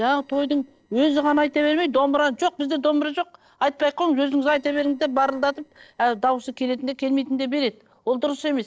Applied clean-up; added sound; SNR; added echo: neural separator model SepFormer DNS4.